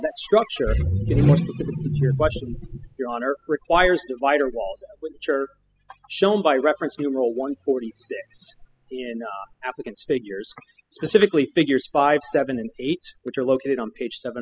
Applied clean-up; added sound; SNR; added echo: classical method spectral subtraction.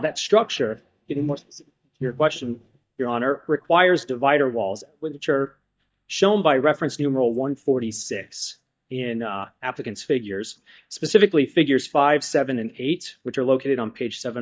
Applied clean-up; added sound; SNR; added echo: neural mask model DeepFilterNet 3.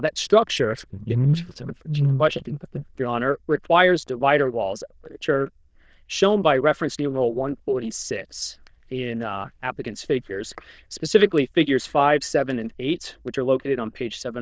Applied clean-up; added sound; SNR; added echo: neural diffusion model UNIVERSE++.